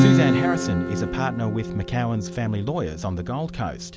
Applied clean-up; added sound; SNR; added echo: none; Acoustic guitar / Strum; -1 dB; none.